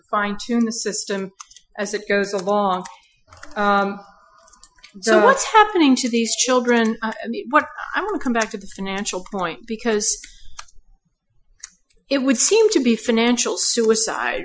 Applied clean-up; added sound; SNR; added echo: classical method Wiener filter.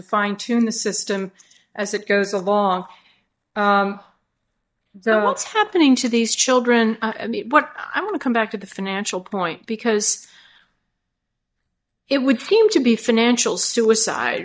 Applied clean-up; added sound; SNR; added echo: neural mask model DeepFilterNet 3.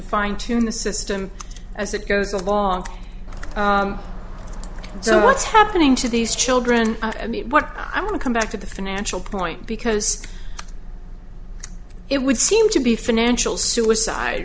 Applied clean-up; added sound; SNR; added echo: none; Bird; 17 dB; none.